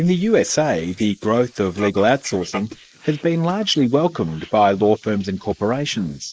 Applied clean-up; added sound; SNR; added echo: neural mask model Resemble Enhance denoiser.